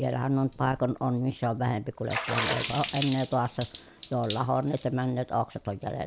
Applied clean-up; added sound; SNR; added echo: none; Water / Splash, splatter; 10 dB; none.